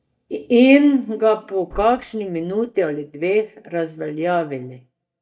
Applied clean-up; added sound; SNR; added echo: neural mask model DeepFilterNet 3.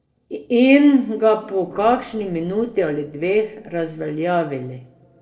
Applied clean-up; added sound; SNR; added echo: neural separator model SepFormer DNS4.